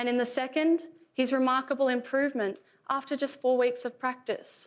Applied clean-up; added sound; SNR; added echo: none; none; none; none.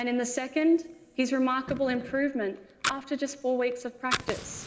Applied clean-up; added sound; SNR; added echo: none; Fire; 10 dB; reverberation time 2.1 s.